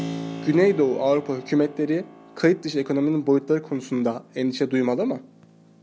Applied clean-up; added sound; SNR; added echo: none; Keyboard (musical); 16 dB; none.